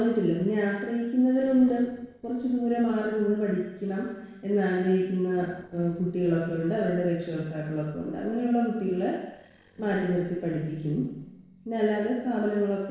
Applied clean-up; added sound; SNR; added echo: neural separator model SepFormer DNS4.